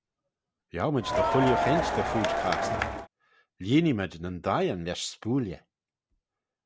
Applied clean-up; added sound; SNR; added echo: none; Crowd; -3 dB; none.